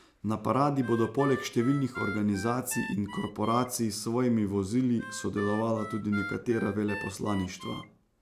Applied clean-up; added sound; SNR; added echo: none; Harmonica; 12 dB; none.